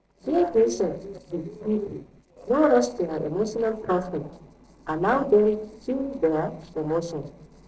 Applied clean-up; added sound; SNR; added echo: neural separator model SepFormer DNS4.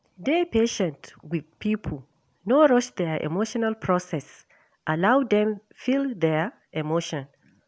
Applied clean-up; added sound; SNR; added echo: none; none; none; none.